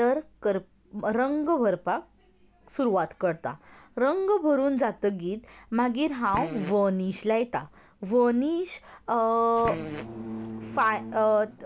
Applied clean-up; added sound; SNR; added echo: none; Fart; 12 dB; none.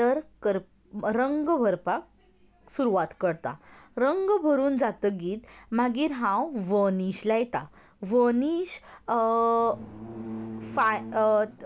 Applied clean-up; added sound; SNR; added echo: none; none; none; none.